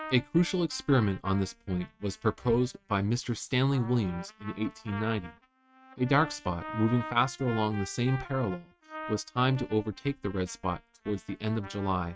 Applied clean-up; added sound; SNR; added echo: neural mask model RNNoise.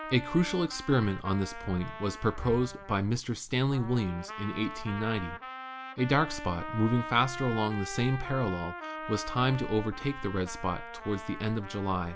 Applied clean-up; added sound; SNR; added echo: none; Trumpet; 11 dB; none.